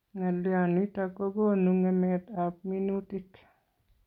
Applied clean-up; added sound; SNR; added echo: none; none; none; none.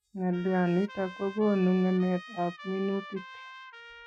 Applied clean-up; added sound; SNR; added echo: classical method Wiener filter.